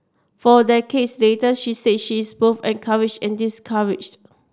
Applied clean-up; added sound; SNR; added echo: none; none; none; none.